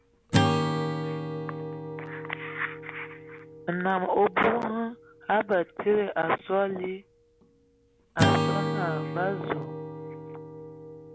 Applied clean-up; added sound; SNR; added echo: none; Acoustic guitar / Strum; 1 dB; none.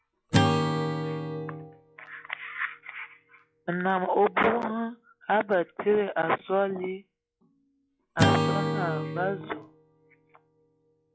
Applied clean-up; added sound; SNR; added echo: classical method log-MMSE.